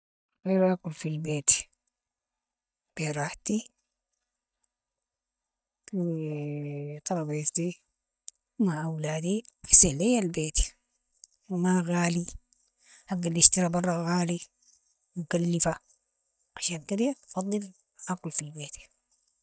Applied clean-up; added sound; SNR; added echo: neural mask model DeepFilterNet 3.